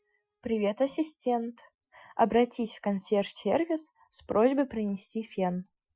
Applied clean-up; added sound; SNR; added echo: classical method Wiener filter.